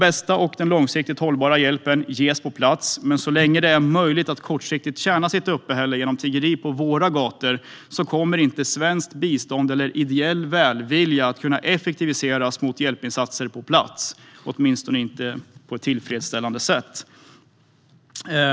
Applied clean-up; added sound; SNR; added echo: none; none; none; none.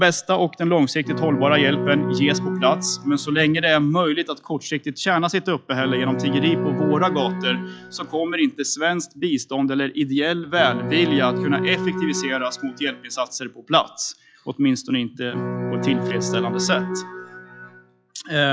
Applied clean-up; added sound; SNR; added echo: classical method log-MMSE.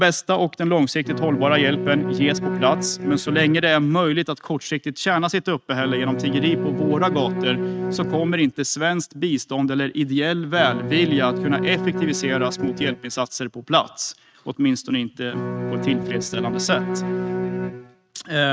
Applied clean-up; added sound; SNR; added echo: neural mask model RNNoise.